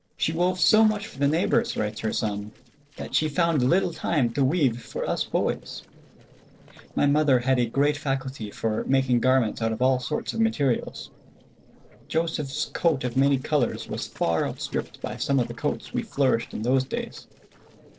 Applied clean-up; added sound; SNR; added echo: neural separator model SepFormer DNS4.